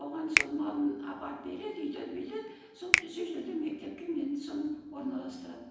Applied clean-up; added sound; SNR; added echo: none; Finger snapping; 0 dB; reverberation time 0.9 s.